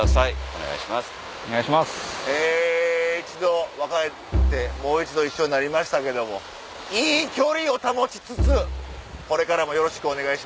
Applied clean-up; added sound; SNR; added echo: none; Bowed string instrument; 2 dB; none.